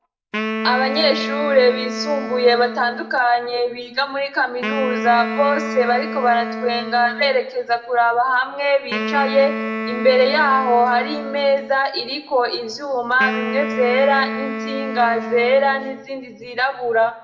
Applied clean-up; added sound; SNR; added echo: none; Wind instrument, woodwind instrument; 8 dB; reverberation time 0.7 s.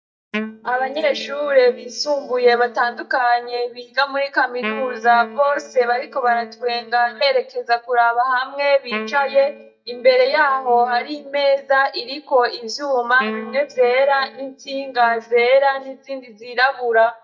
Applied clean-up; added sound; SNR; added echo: neural mask model DeepFilterNet 3.